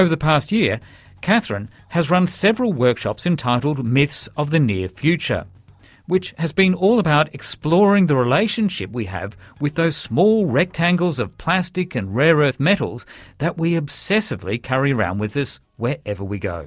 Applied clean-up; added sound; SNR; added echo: none; none; none; none.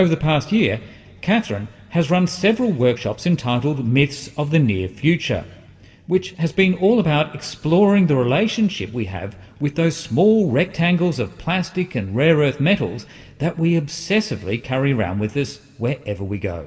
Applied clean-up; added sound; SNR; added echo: none; none; none; reverberation time 1.6 s.